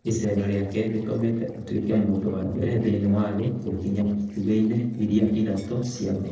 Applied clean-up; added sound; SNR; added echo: neural separator model SepFormer DNS4.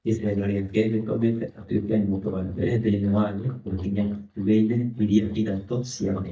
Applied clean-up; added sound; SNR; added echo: neural mask model DeepFilterNet 3.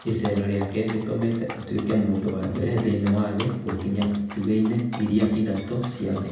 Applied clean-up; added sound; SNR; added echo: none; Dog; 16 dB; reverberation time 0.9 s.